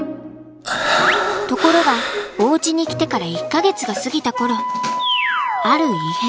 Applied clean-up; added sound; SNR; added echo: none; Breathing; 2 dB; none.